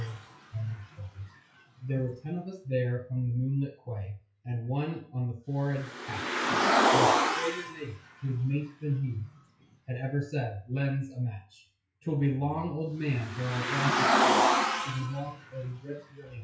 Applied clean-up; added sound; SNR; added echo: classical method WPE with log-MMSE.